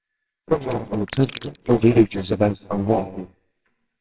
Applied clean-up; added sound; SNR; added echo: neural separator model SepFormer WHAMR!.